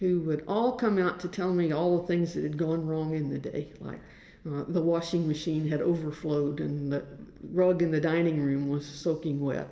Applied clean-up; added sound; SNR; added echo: none; none; none; reverberation time 2.8 s.